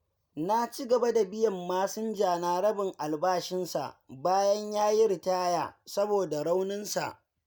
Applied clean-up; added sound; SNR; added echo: none; none; none; none.